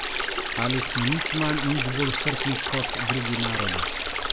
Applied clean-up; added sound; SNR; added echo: none; Stream; -1 dB; none.